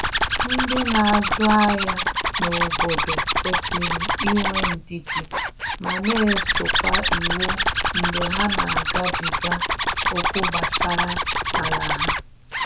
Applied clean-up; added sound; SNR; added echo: none; Zipper (clothing); -3 dB; reverberation time 0.2 s.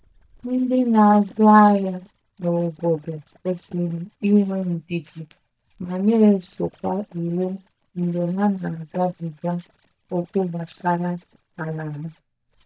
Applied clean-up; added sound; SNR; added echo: neural mask model DeepFilterNet 3.